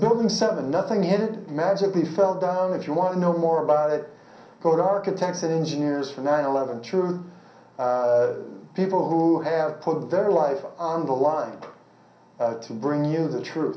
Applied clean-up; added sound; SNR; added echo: none; none; none; reverberation time 0.6 s.